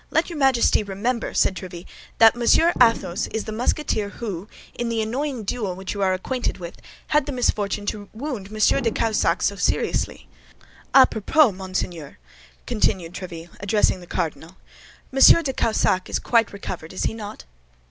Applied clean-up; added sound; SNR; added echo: none; Explosion; 15 dB; none.